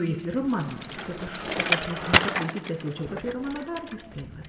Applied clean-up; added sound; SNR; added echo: none; Bicycle; -1 dB; reverberation time 0.8 s.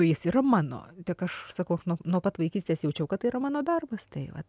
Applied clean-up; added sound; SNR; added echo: none; none; none; none.